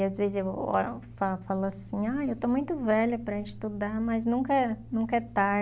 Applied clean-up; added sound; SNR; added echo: none; none; none; none.